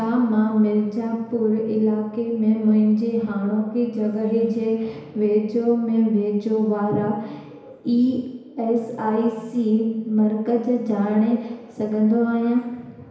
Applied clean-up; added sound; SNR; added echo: none; none; none; reverberation time 1.0 s.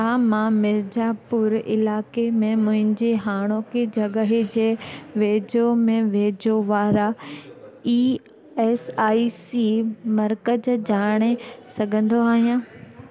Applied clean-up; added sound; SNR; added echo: none; none; none; none.